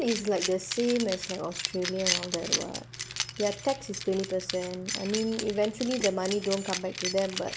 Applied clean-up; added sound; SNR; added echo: none; Keys jangling; 5 dB; none.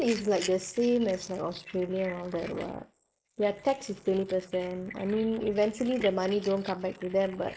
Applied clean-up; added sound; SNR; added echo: neural mask model Resemble Enhance denoiser.